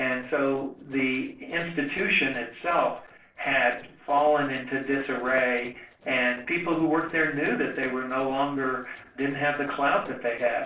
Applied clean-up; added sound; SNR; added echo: neural separator model SepFormer DNS4.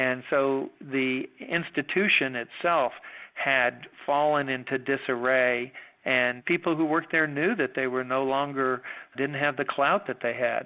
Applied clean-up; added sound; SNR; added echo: none; none; none; none.